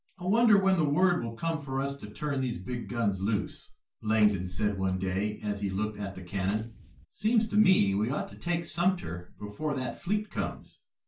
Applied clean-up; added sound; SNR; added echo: none; Gunshot, gunfire; 17 dB; reverberation time 0.2 s.